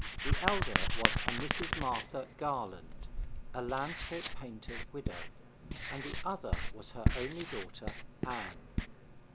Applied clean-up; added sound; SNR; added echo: none; Writing + Bird; -5 dB; none.